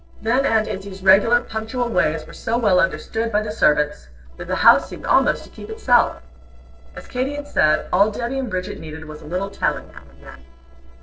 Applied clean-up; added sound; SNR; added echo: neural separator model SepFormer DNS4.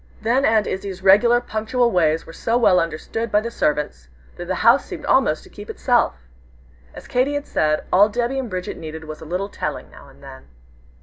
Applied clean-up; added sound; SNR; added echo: none; none; none; none.